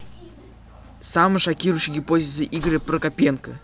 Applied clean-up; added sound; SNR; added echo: none; none; none; none.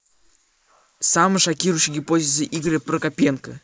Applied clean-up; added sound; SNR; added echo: neural mask model Resemble Enhance denoiser.